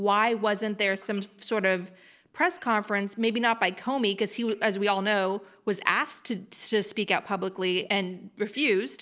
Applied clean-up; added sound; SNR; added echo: none; none; none; none.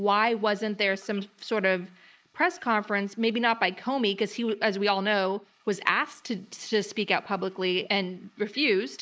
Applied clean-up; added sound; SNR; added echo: neural mask model Resemble Enhance denoiser.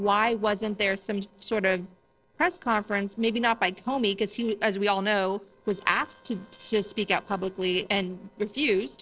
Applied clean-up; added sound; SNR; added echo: neural separator model SepFormer DNS4.